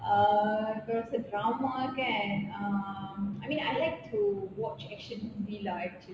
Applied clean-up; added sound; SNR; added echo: none; none; none; none.